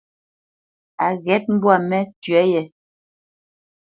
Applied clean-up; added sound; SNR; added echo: none; none; none; none.